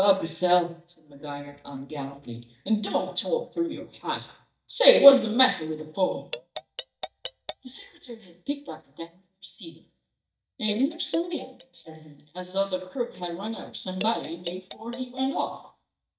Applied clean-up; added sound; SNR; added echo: neural mask model DeepFilterNet 3.